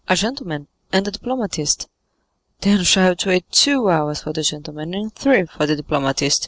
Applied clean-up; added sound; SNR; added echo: none; none; none; none.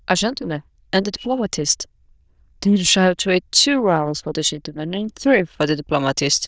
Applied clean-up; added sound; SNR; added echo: neural diffusion model UNIVERSE++.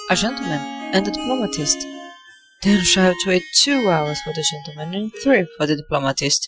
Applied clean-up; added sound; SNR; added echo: classical method Wiener filter.